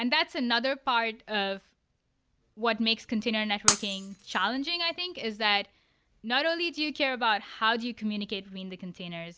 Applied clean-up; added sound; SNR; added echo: none; Shatter; 1 dB; none.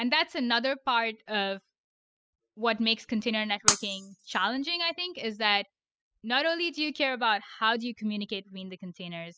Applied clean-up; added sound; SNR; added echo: classical method spectral subtraction.